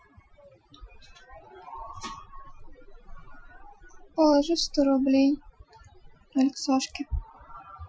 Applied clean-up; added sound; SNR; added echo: classical method Wiener filter.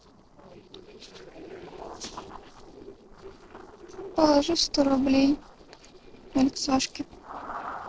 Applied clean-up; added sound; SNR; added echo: neural separator model SepFormer DNS4.